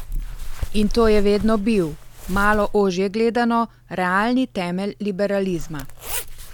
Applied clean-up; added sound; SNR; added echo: none; Zipper (clothing); 6 dB; none.